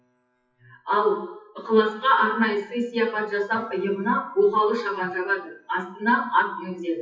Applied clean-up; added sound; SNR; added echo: classical method WPE with log-MMSE.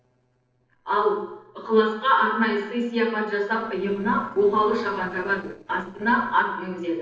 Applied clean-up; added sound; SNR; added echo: neural separator model SepFormer DNS4.